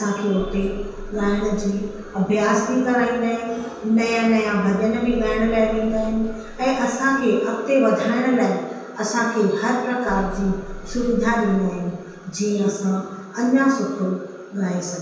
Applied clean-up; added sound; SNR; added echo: none; Bus / Engine; 13 dB; reverberation time 1.2 s.